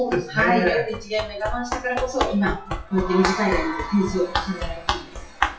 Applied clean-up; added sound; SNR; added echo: classical method WPE with log-MMSE.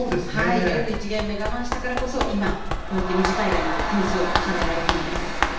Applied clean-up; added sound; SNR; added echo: none; Run; 2 dB; reverberation time 0.9 s.